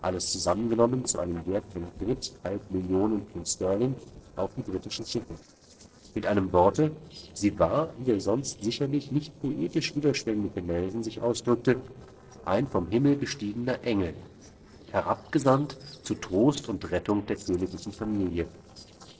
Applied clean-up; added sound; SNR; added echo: neural separator model SepFormer DNS4.